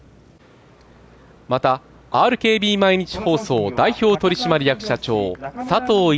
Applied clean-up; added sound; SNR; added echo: none; none; none; none.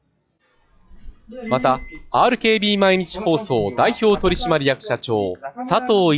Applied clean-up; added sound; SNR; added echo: classical method log-MMSE.